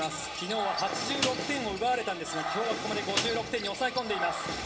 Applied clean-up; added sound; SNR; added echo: none; Snare drum; 9 dB; reverberation time 1.8 s.